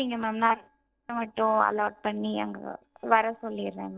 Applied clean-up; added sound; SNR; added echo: neural separator model SepFormer DNS4.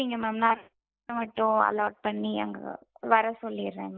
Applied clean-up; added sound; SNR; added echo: neural mask model Resemble Enhance denoiser.